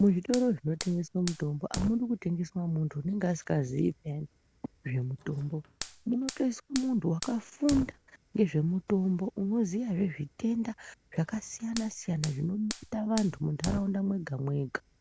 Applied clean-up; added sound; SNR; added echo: none; Fire; 14 dB; none.